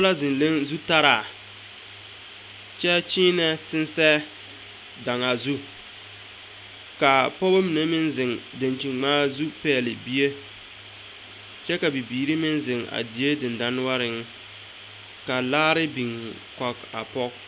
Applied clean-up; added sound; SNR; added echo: none; none; none; none.